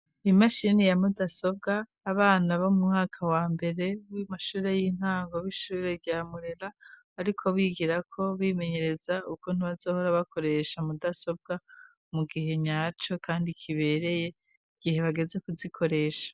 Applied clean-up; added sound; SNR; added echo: none; none; none; none.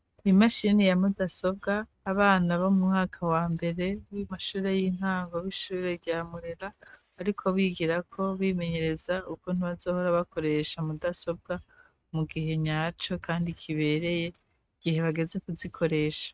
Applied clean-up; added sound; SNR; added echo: neural mask model RNNoise.